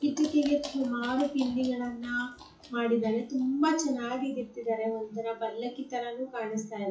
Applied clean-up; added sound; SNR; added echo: classical method WPE with log-MMSE.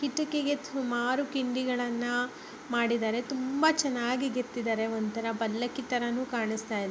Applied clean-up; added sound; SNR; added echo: none; none; none; none.